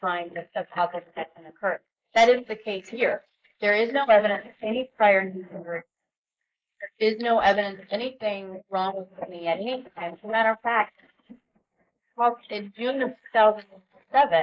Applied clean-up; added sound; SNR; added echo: neural mask model Resemble Enhance denoiser.